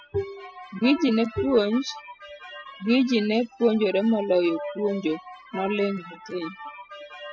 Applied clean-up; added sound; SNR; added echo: classical method spectral subtraction.